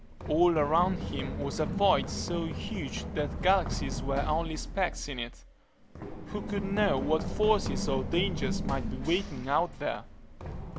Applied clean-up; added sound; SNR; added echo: none; Run; 4 dB; none.